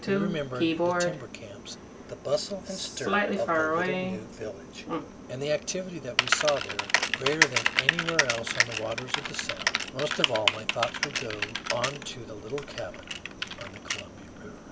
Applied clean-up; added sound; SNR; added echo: none; Typing; -4 dB; none.